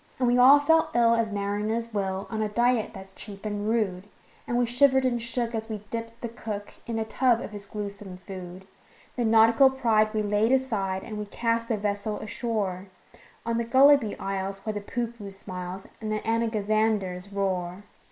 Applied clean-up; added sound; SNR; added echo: neural mask model Resemble Enhance denoiser.